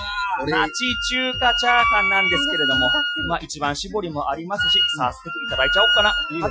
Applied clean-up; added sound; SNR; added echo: classical method Wiener filter.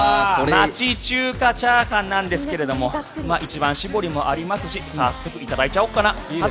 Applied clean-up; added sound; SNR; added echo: none; none; none; none.